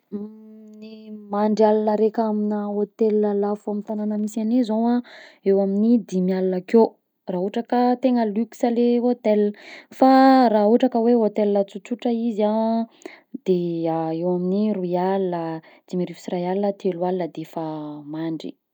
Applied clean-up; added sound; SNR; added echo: none; none; none; none.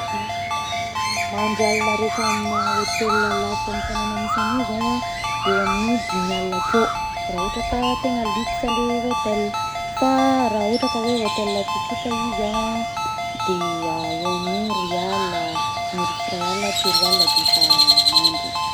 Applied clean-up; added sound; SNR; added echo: none; Crow + Ringtone; -3 dB; none.